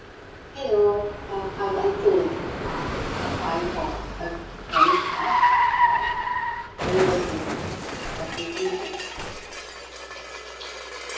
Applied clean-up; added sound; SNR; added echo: none; Car; -2 dB; reverberation time 0.6 s.